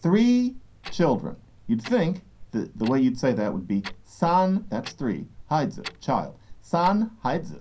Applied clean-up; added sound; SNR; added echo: none; Clock; 16 dB; reverberation time 0.3 s.